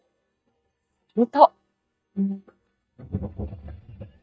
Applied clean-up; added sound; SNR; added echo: neural mask model DeepFilterNet 3.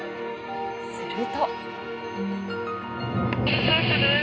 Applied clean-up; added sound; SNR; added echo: none; Trumpet; 19 dB; reverberation time 0.2 s.